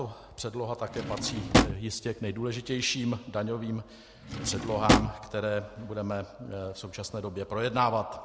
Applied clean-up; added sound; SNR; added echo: none; Drawer open or close; -4 dB; none.